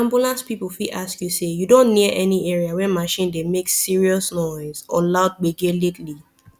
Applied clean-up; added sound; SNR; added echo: none; none; none; none.